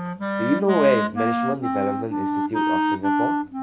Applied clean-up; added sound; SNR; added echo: none; Wind instrument, woodwind instrument; -2 dB; none.